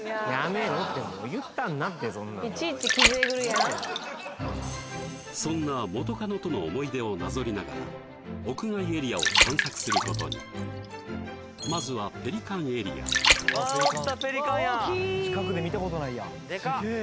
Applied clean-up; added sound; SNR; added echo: none; Water; 0 dB; none.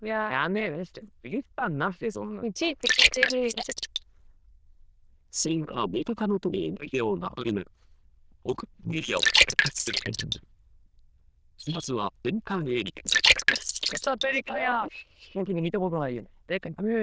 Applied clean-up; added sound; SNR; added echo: neural diffusion model UNIVERSE++.